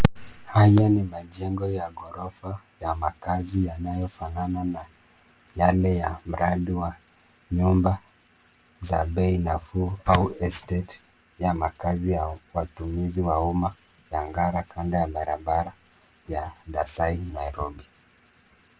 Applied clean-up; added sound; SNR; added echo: none; none; none; none.